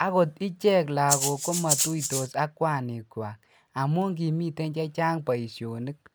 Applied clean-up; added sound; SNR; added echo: none; Rattle (instrument); 1 dB; none.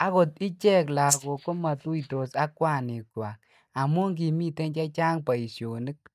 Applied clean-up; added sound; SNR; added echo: neural mask model DeepFilterNet 3.